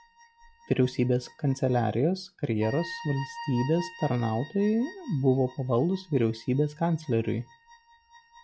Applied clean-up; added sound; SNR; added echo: classical method log-MMSE.